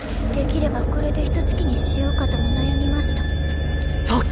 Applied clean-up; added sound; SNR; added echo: none; none; none; none.